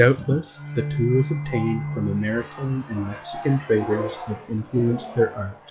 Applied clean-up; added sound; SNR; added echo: classical method log-MMSE.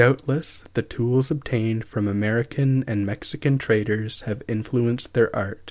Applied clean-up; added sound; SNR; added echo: none; none; none; none.